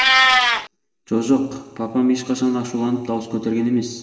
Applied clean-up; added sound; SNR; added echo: none; Meow; 1 dB; reverberation time 3.0 s.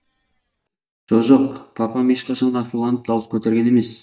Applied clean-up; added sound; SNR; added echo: neural mask model DeepFilterNet 3.